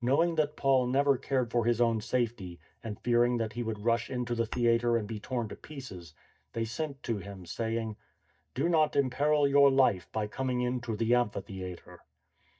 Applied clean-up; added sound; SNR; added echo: neural mask model DeepFilterNet 3.